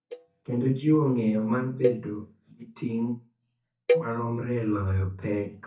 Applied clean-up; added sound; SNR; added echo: neural mask model DeepFilterNet 3.